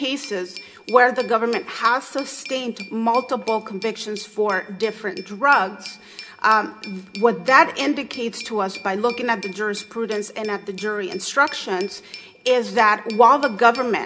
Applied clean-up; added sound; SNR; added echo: none; Glass; 19 dB; reverberation time 0.3 s.